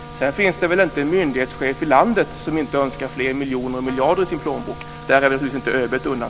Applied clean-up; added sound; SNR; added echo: none; Trumpet; 19 dB; none.